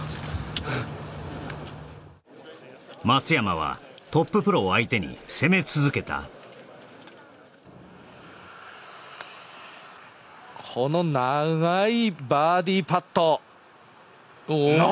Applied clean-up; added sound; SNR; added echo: none; none; none; none.